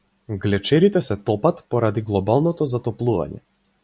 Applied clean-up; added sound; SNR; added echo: none; none; none; none.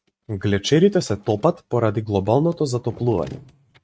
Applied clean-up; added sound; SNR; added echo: neural mask model RNNoise.